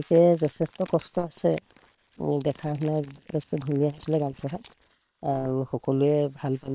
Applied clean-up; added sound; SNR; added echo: neural separator model SepFormer WHAM!.